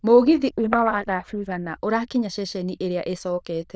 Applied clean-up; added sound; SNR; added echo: neural diffusion model UNIVERSE++.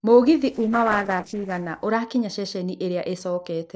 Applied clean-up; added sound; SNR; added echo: neural separator model SepFormer DNS4.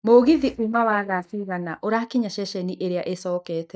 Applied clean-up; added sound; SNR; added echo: neural mask model DeepFilterNet 3.